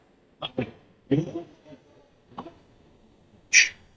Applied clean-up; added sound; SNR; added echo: neural mask model DeepFilterNet 3.